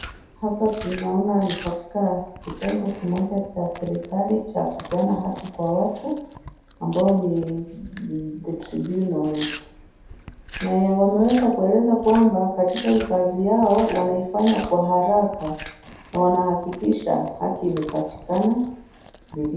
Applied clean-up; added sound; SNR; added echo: none; Chewing, mastication; 17 dB; reverberation time 0.8 s.